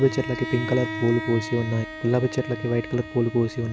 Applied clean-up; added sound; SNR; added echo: none; Bowed string instrument; 10 dB; none.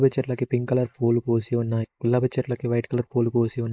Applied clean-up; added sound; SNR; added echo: neural mask model Resemble Enhance denoiser.